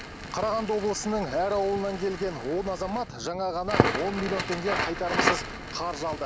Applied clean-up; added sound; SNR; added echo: none; Crackle; 2 dB; none.